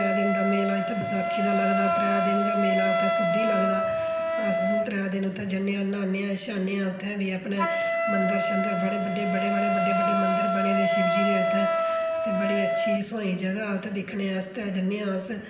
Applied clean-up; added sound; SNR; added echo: none; Wind instrument, woodwind instrument; -1 dB; reverberation time 0.9 s.